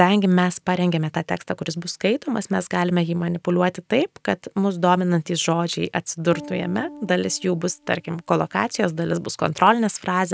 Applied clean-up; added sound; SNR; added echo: neural mask model RNNoise.